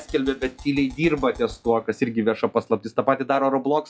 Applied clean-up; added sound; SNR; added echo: classical method log-MMSE.